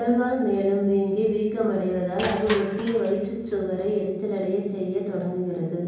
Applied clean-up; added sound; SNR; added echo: none; Crushing; 14 dB; reverberation time 1.0 s.